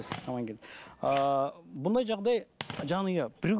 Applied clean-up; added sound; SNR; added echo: none; Telephone; 15 dB; none.